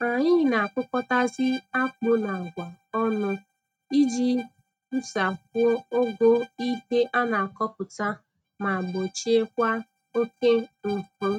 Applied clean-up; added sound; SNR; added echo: neural mask model RNNoise.